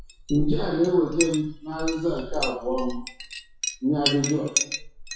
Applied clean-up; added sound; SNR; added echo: classical method WPE with log-MMSE.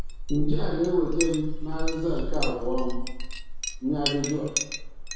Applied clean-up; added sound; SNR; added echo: none; Chink, clink; -2 dB; reverberation time 1.1 s.